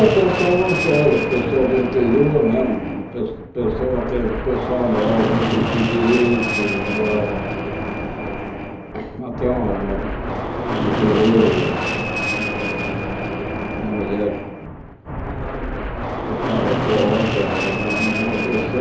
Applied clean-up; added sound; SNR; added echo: none; Fixed-wing aircraft, airplane; 2 dB; reverberation time 1.2 s.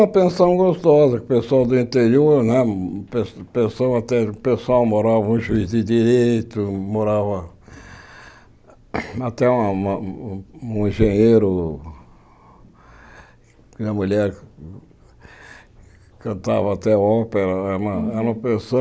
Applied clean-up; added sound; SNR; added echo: none; none; none; none.